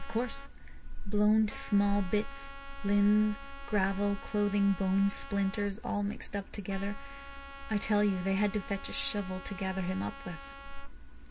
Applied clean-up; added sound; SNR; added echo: none; Trumpet; 17 dB; none.